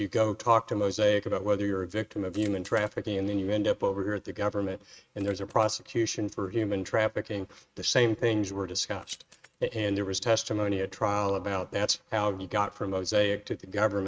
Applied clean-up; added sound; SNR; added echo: neural mask model RNNoise.